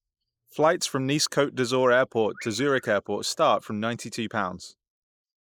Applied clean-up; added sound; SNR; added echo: neural mask model Resemble Enhance denoiser.